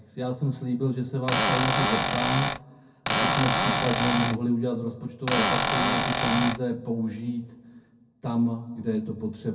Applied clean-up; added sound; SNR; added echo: none; Cupboard open or close / Door; -5 dB; reverberation time 0.3 s.